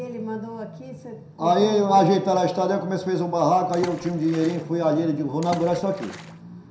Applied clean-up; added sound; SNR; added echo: none; Water / Splash, splatter; 16 dB; reverberation time 0.7 s.